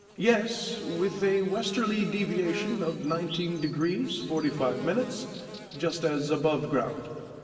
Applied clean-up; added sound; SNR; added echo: none; Buzz / Bird; 14 dB; reverberation time 2.3 s.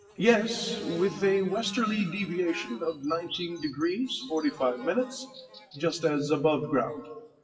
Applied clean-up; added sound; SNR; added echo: classical method WPE with log-MMSE.